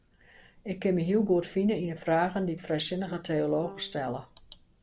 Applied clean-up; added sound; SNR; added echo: none; Brass instrument; 18 dB; none.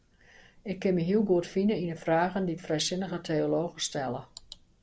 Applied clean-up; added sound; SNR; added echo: none; none; none; none.